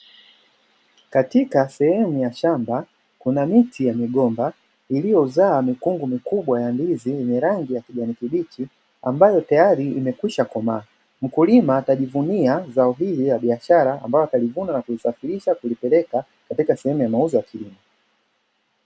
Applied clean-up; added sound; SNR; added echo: none; none; none; none.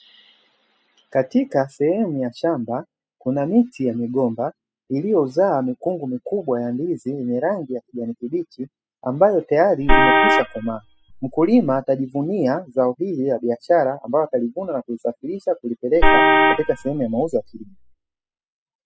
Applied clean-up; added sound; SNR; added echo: classical method spectral subtraction.